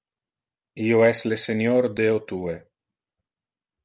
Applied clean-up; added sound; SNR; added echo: none; none; none; none.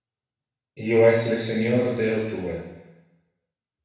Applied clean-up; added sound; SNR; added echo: none; none; none; reverberation time 1.0 s.